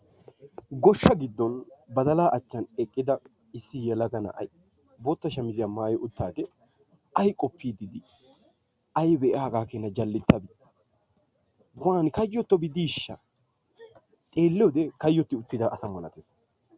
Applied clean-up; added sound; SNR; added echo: none; none; none; none.